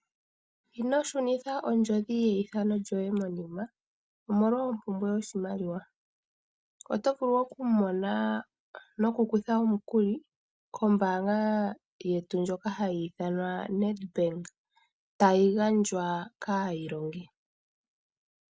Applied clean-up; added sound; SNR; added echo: none; none; none; none.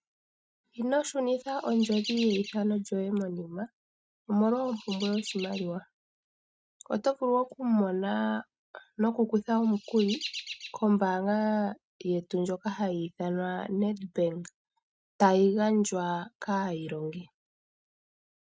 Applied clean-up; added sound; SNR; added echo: neural mask model RNNoise.